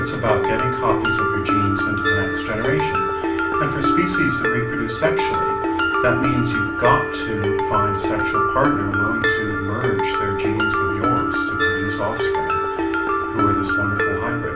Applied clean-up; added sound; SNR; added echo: none; Mallet percussion; -4 dB; reverberation time 0.3 s.